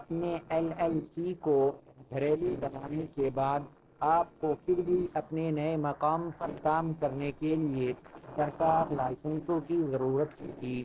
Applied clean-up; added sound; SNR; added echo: neural separator model SepFormer DNS4.